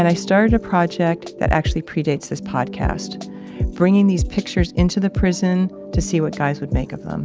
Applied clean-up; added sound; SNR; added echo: none; none; none; none.